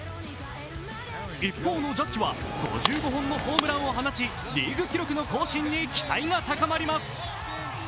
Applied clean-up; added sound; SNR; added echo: none; Fixed-wing aircraft, airplane; 15 dB; none.